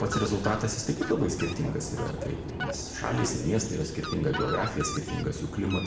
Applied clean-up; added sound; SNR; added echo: none; Fowl; 7 dB; reverberation time 0.8 s.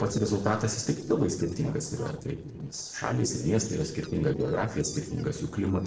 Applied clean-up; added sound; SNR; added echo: neural separator model SepFormer DNS4.